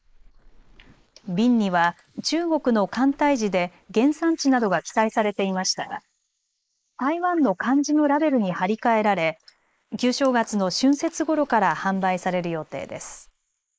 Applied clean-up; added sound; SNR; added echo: neural mask model Resemble Enhance denoiser.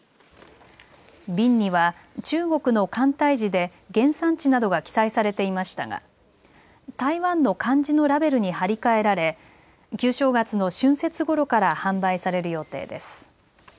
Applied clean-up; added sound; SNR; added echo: none; none; none; none.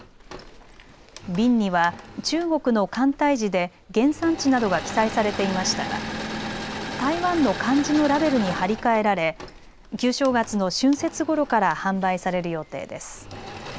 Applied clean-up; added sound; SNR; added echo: none; Engine / Mechanisms; 11 dB; none.